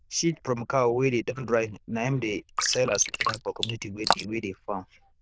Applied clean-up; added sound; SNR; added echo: neural diffusion model UNIVERSE++.